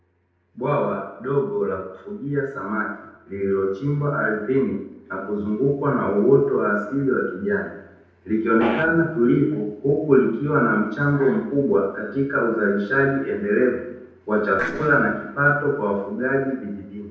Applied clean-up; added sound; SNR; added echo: neural separator model SepFormer DNS4.